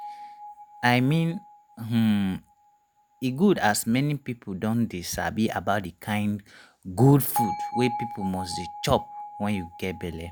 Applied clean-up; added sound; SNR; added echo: none; Bell; 12 dB; none.